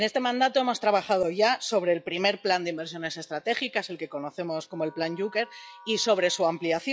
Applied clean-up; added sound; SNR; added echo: classical method log-MMSE.